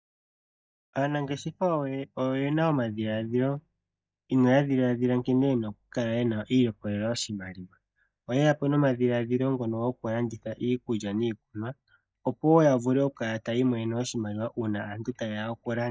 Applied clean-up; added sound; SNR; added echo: neural mask model DeepFilterNet 3.